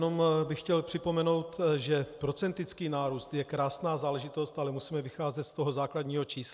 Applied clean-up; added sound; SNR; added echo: none; none; none; none.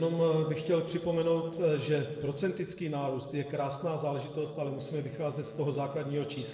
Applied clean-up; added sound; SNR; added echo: neural separator model SepFormer DNS4.